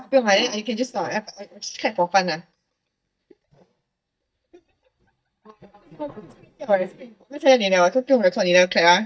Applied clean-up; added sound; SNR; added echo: neural mask model DeepFilterNet 3.